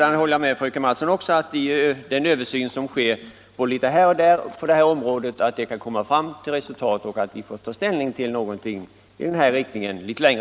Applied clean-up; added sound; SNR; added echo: none; none; none; none.